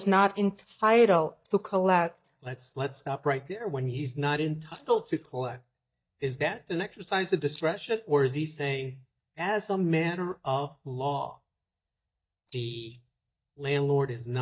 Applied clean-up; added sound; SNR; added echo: neural mask model DeepFilterNet 3.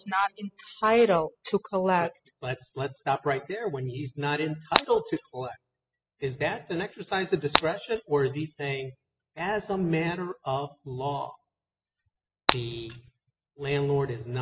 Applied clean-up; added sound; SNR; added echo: classical method spectral subtraction.